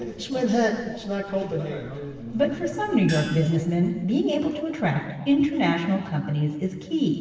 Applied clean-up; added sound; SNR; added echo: none; Gong; 12 dB; reverberation time 1.3 s.